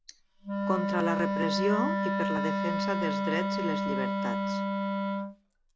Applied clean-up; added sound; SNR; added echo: none; Wind instrument, woodwind instrument; -4 dB; none.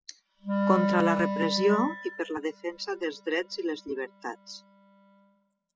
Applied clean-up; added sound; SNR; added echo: classical method spectral subtraction.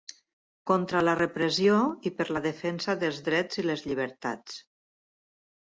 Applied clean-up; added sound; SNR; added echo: none; none; none; none.